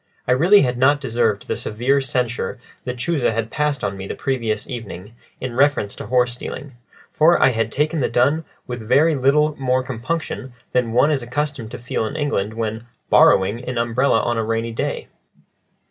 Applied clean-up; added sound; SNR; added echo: none; none; none; none.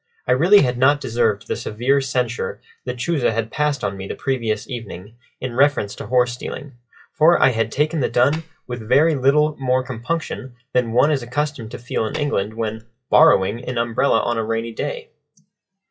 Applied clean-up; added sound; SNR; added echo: classical method log-MMSE.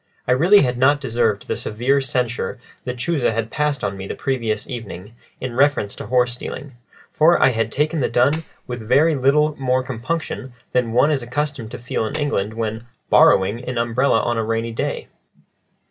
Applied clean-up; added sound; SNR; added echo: none; Tap; 19 dB; none.